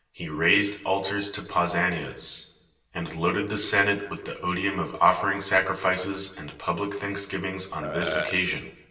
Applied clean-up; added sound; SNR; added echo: none; Burping, eructation; 5 dB; reverberation time 0.8 s.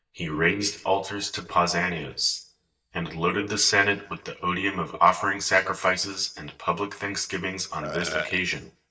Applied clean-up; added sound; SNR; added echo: neural mask model DeepFilterNet 3.